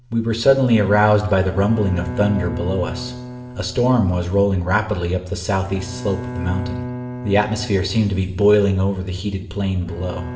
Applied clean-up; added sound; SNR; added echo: none; Bowed string instrument; 13 dB; reverberation time 1.6 s.